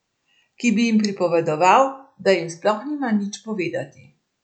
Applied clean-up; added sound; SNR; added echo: none; none; none; none.